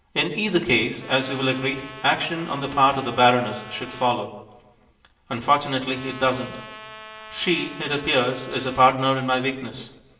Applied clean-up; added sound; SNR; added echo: none; Trumpet; 17 dB; reverberation time 0.8 s.